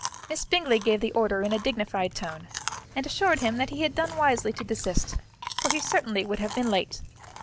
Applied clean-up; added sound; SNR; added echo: none; Chewing, mastication; 11 dB; none.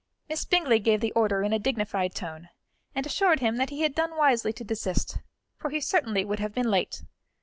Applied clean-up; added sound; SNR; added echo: none; none; none; none.